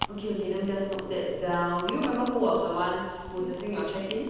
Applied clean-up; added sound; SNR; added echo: none; Chewing, mastication; 7 dB; reverberation time 1.2 s.